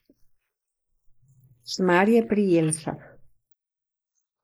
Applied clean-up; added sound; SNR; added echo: neural mask model Resemble Enhance denoiser.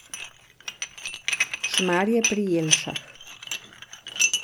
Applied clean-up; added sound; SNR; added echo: none; Dishes, pots, and pans; -1 dB; none.